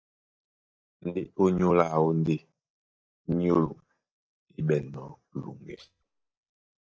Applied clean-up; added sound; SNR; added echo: neural mask model DeepFilterNet 3.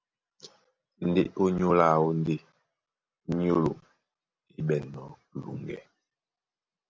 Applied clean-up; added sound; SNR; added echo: none; none; none; none.